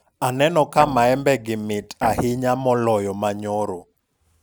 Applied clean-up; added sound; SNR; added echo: none; Guitar; 14 dB; none.